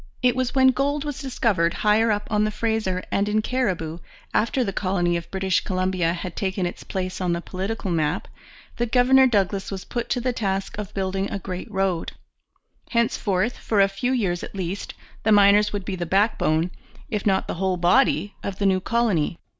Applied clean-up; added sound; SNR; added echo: none; none; none; none.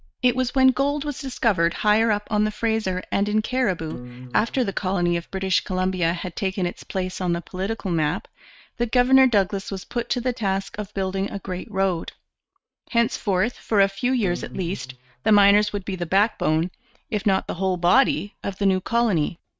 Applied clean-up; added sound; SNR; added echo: neural mask model RNNoise.